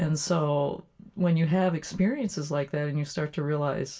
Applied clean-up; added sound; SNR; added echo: none; none; none; reverberation time 0.2 s.